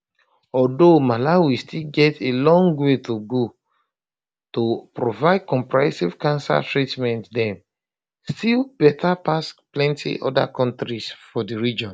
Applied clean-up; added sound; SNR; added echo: none; none; none; none.